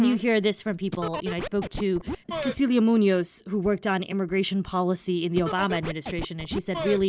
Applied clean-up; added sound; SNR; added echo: none; Scratching (performance technique); 8 dB; none.